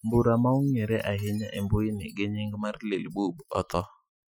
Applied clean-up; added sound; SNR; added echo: classical method Wiener filter.